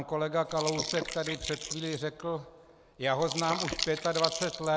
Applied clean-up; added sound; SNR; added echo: neural mask model Resemble Enhance denoiser.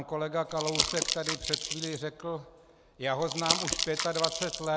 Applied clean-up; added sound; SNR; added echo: none; Crumpling, crinkling; -1 dB; none.